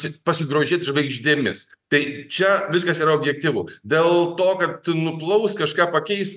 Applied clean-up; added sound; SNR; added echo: none; none; none; none.